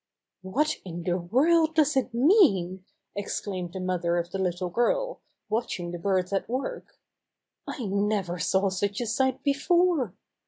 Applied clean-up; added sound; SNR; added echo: none; none; none; none.